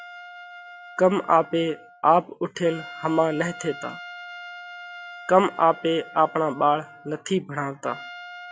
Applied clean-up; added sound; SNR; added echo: none; Trumpet; 17 dB; none.